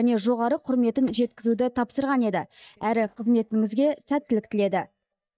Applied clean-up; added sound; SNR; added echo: neural mask model DeepFilterNet 3.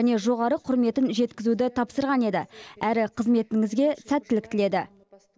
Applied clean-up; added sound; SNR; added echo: none; none; none; none.